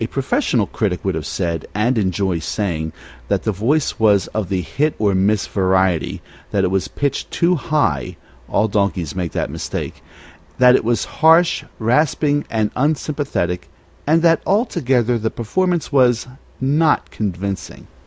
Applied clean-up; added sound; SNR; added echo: none; none; none; none.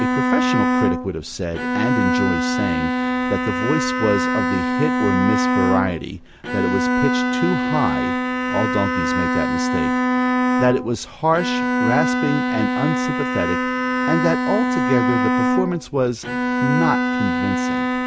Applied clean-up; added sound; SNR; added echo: none; Bowed string instrument; -4 dB; none.